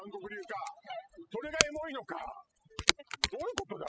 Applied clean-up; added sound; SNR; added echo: classical method spectral subtraction.